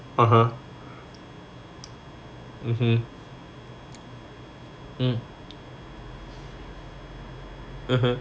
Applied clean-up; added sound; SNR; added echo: none; none; none; none.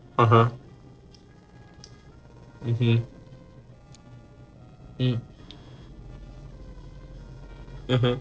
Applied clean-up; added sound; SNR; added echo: neural separator model SepFormer DNS4.